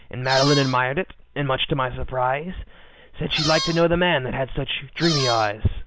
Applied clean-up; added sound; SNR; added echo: none; Squeak; 5 dB; none.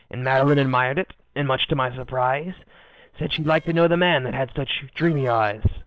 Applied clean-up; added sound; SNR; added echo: neural separator model SepFormer DNS4.